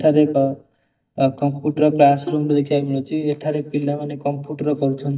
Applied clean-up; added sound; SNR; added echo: neural mask model DeepFilterNet 3.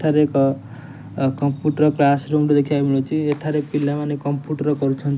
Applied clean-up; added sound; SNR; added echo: none; none; none; none.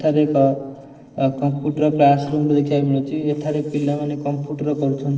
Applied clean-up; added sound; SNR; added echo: neural separator model SepFormer DNS4.